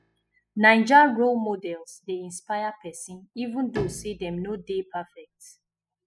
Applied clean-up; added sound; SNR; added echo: classical method spectral subtraction.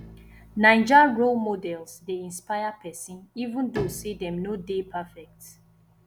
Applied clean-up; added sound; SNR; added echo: none; Bowed string instrument; 19 dB; none.